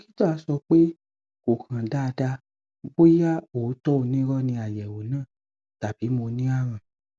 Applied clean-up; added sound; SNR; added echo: none; none; none; none.